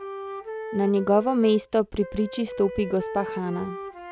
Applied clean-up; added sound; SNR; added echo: none; Wind instrument, woodwind instrument; 11 dB; none.